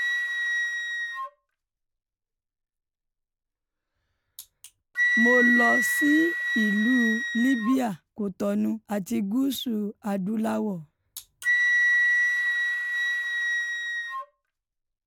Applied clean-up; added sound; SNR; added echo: none; Wind instrument, woodwind instrument; -1 dB; none.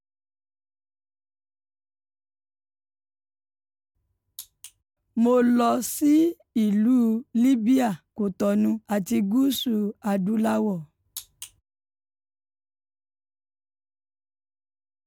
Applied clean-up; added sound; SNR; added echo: none; none; none; none.